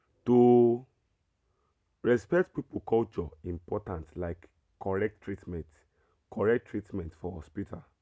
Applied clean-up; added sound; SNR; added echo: none; none; none; none.